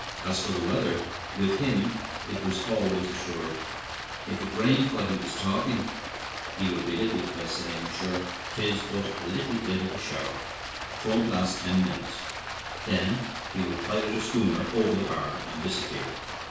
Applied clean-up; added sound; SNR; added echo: none; Stream; 6 dB; reverberation time 0.6 s.